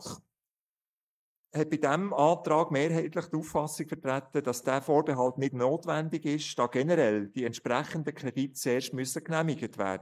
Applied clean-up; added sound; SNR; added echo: neural mask model Resemble Enhance denoiser.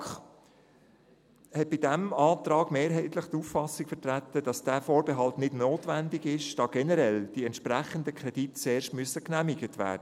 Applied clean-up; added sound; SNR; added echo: none; none; none; none.